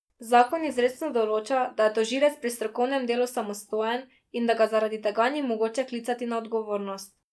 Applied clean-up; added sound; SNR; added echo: neural mask model DeepFilterNet 3.